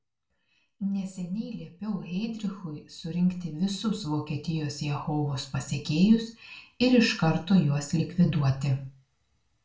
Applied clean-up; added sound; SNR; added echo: none; none; none; reverberation time 0.3 s.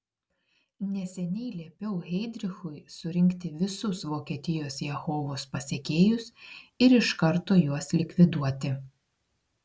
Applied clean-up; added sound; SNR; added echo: none; none; none; none.